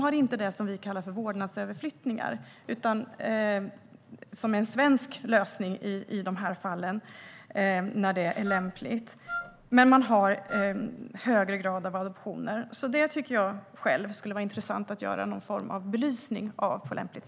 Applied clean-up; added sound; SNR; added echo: none; Wind instrument, woodwind instrument; 10 dB; none.